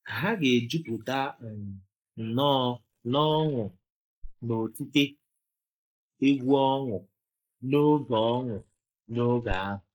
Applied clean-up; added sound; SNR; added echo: neural mask model Resemble Enhance denoiser.